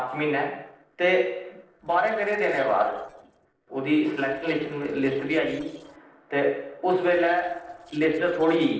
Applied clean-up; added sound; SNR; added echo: neural separator model SepFormer DNS4.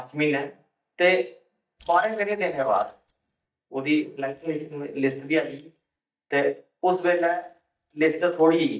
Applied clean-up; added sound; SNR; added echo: neural mask model DeepFilterNet 3.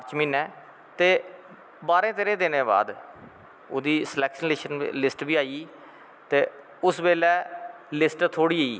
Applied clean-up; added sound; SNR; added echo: none; none; none; none.